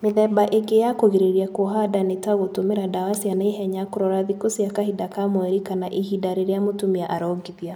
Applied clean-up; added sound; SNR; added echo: none; none; none; none.